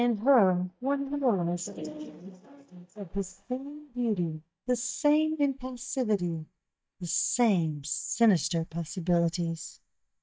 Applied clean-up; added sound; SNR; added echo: neural mask model DeepFilterNet 3.